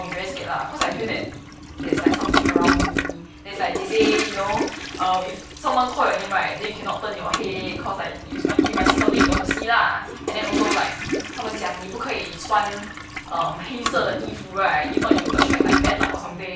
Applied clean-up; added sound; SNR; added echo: none; Toilet flush; -1 dB; none.